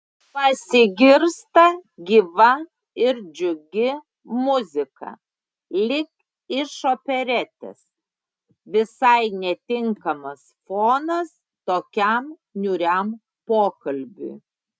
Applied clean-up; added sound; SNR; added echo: none; none; none; none.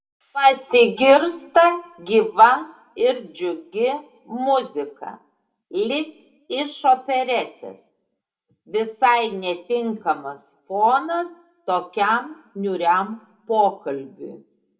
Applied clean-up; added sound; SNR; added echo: none; none; none; reverberation time 0.3 s.